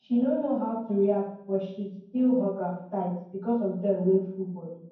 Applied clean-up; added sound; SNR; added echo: none; none; none; reverberation time 0.9 s.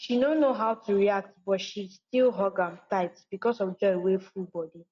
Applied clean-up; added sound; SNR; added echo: none; none; none; none.